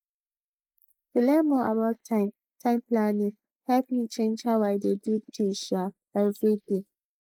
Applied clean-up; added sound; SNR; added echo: neural mask model Resemble Enhance denoiser.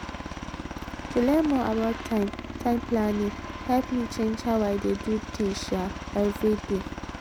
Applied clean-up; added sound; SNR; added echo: none; Aircraft; 9 dB; none.